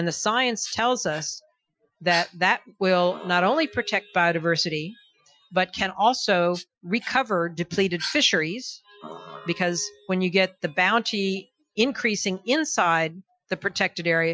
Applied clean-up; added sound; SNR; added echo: classical method Wiener filter.